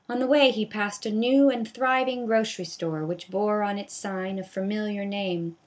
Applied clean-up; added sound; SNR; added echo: none; none; none; none.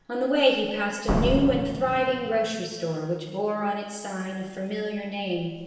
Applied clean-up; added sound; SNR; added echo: none; Slam; 7 dB; reverberation time 1.2 s.